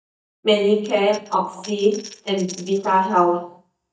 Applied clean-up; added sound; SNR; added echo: neural mask model DeepFilterNet 3.